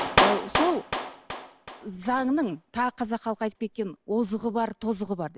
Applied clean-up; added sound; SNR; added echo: none; Clapping; 2 dB; none.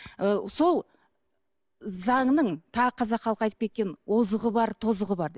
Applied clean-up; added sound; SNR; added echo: none; none; none; none.